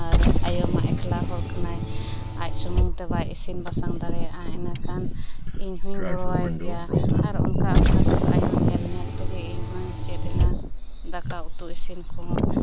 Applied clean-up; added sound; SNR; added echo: none; Car; -4 dB; none.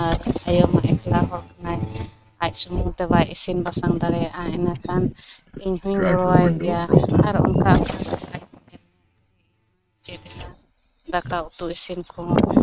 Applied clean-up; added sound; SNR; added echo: neural mask model RNNoise.